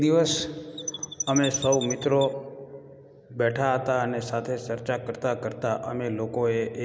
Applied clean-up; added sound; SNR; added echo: none; Chirp, tweet; 8 dB; none.